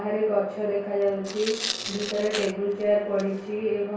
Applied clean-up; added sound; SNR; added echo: none; Tearing; 10 dB; reverberation time 0.6 s.